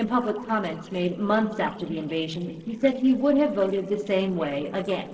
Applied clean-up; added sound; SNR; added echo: neural separator model SepFormer DNS4.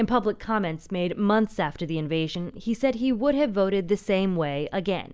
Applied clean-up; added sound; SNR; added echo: none; none; none; none.